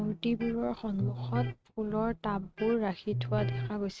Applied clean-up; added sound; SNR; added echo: neural mask model RNNoise.